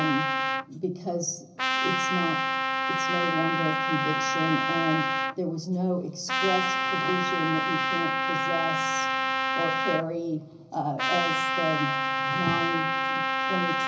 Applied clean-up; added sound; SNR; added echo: none; Trumpet; -4 dB; reverberation time 0.5 s.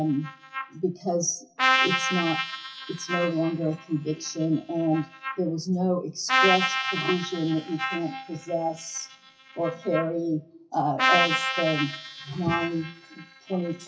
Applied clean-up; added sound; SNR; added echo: classical method WPE with log-MMSE.